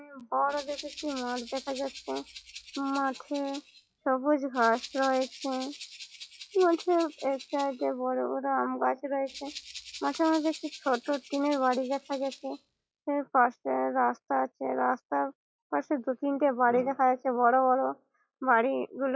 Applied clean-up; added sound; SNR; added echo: classical method log-MMSE.